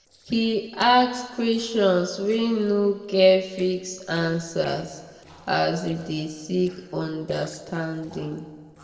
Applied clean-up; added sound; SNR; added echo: neural separator model SepFormer DNS4.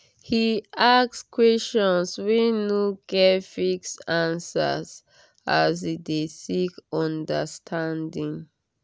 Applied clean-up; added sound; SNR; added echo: none; none; none; none.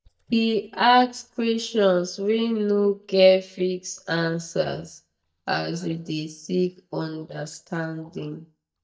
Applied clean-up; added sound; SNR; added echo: neural mask model DeepFilterNet 3.